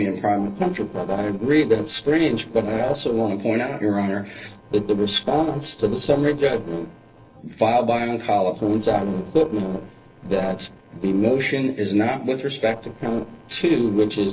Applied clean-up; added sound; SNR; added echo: neural separator model SepFormer DNS4.